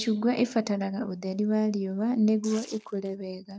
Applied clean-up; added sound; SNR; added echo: neural mask model DeepFilterNet 3.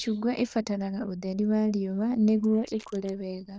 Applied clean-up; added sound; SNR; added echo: neural diffusion model UNIVERSE++.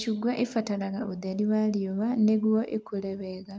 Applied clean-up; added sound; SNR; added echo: none; none; none; none.